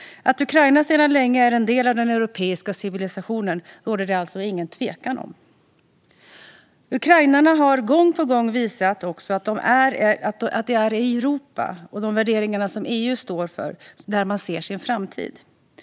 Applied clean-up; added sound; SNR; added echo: none; none; none; none.